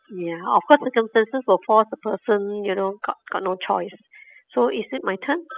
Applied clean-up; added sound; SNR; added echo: classical method spectral subtraction.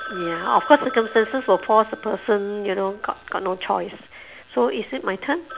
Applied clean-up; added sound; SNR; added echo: none; Telephone; 15 dB; none.